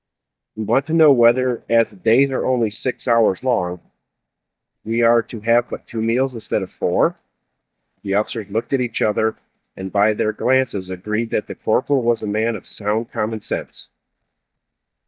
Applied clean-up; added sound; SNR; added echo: neural mask model DeepFilterNet 3.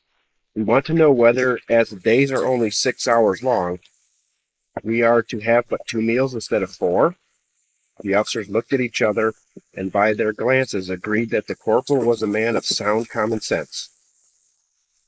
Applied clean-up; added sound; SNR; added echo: neural mask model Resemble Enhance denoiser.